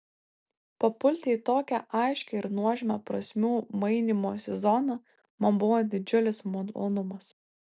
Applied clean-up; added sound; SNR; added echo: none; none; none; none.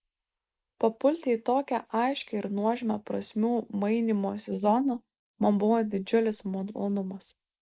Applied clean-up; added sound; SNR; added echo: neural mask model Resemble Enhance denoiser.